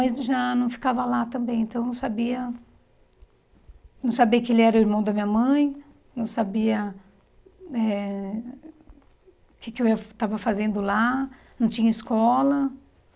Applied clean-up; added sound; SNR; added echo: none; none; none; none.